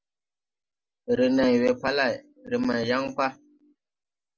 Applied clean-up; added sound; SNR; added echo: none; none; none; none.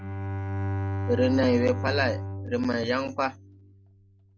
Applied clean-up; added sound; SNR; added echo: none; Bowed string instrument; 4 dB; none.